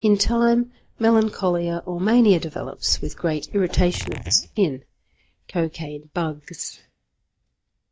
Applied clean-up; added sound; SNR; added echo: neural mask model DeepFilterNet 3.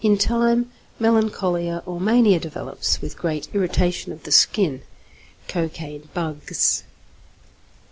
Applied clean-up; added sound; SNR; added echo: none; none; none; none.